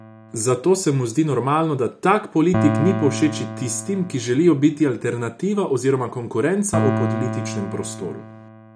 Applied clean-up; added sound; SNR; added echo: none; Piano; 7 dB; none.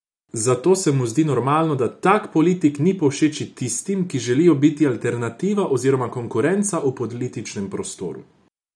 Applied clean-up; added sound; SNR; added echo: none; none; none; none.